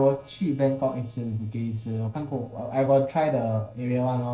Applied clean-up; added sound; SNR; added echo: neural separator model SepFormer DNS4.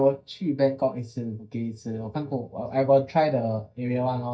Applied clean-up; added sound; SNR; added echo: neural mask model DeepFilterNet 3.